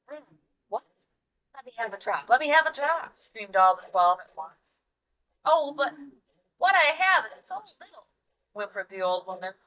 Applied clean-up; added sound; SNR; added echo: neural mask model DeepFilterNet 3.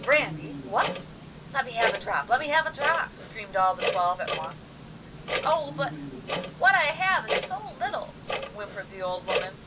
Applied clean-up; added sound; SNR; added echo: none; Clock; 6 dB; none.